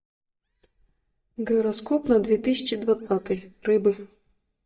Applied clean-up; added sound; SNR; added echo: neural mask model DeepFilterNet 3.